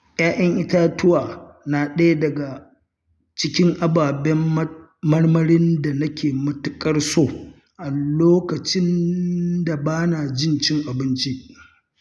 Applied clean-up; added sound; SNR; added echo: none; none; none; none.